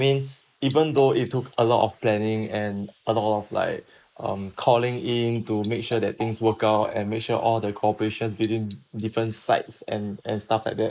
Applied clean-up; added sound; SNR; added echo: neural mask model Resemble Enhance denoiser.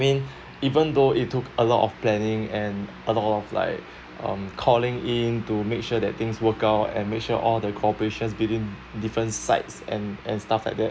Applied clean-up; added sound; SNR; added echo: none; none; none; none.